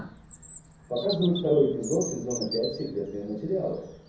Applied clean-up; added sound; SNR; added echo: none; Bird vocalization, bird call, bird song; 13 dB; reverberation time 0.6 s.